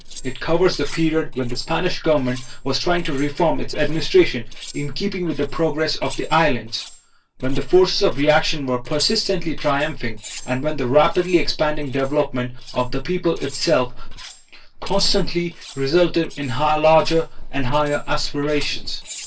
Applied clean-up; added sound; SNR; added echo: neural separator model SepFormer DNS4.